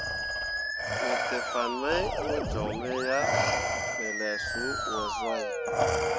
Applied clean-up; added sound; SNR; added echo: none; Musical instrument + Respiratory sounds; -5 dB; none.